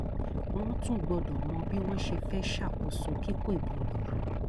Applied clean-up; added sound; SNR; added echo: none; Boat, Water vehicle; -4 dB; none.